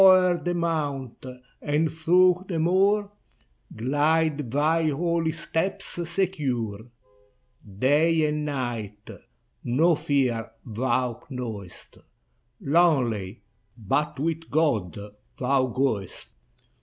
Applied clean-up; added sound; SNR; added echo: none; none; none; none.